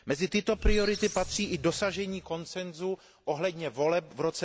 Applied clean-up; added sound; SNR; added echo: none; Squeak; 15 dB; none.